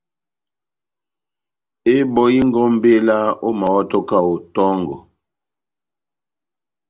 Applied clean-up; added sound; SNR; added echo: none; none; none; none.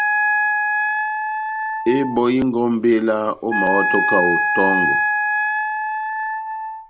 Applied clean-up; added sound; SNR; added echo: none; Wind instrument, woodwind instrument; -1 dB; none.